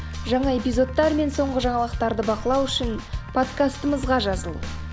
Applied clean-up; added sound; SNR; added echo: none; Meow / Purr; 18 dB; none.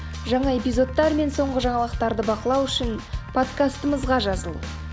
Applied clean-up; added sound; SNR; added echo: none; none; none; none.